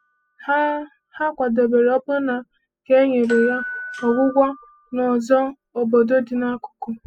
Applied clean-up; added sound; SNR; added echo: classical method spectral subtraction.